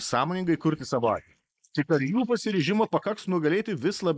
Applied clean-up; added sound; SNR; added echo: neural mask model Resemble Enhance denoiser.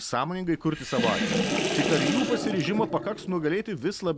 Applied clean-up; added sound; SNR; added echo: none; Sink (filling or washing) / Water; 1 dB; none.